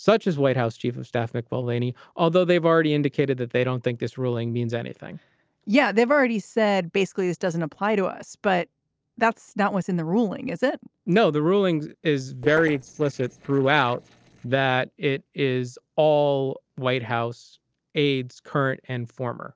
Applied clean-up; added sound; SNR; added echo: neural separator model SepFormer DNS4.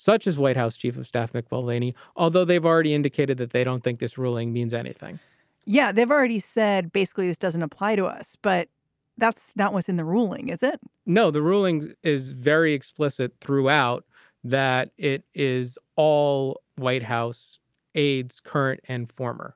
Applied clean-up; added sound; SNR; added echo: none; none; none; none.